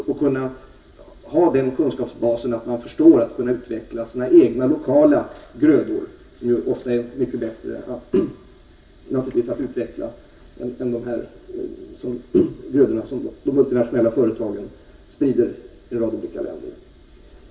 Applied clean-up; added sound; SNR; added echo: none; none; none; reverberation time 0.2 s.